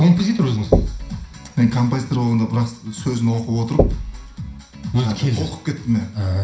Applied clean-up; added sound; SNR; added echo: none; Knock / Wood; 5 dB; reverberation time 0.5 s.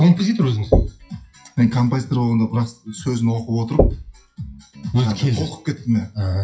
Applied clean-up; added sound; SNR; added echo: classical method WPE with log-MMSE.